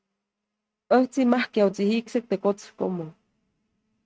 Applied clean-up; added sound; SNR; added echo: neural mask model RNNoise.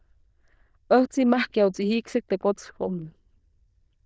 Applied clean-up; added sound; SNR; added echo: neural diffusion model UNIVERSE++.